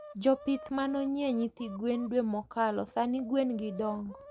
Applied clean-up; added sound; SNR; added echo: none; Chicken, rooster; 19 dB; none.